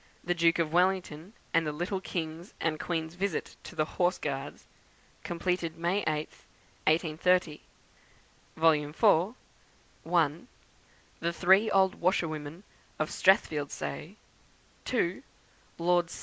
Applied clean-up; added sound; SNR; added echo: none; none; none; none.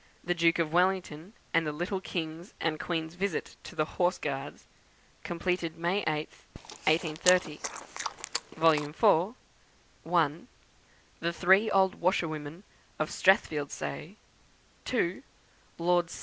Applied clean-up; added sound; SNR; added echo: none; Chewing, mastication; 7 dB; none.